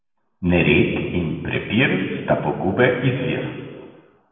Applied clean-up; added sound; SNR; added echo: none; none; none; reverberation time 1.6 s.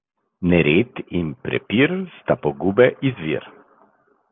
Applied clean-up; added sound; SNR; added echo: none; none; none; none.